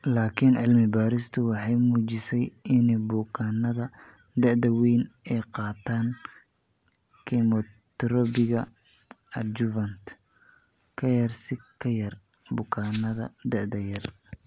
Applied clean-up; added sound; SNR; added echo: none; Rattle (instrument); 1 dB; none.